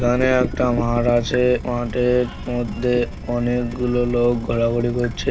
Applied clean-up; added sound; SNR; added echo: none; Drip / Water tap, faucet; 9 dB; none.